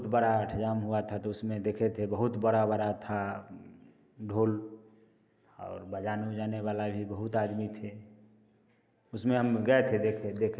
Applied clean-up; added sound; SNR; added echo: none; none; none; none.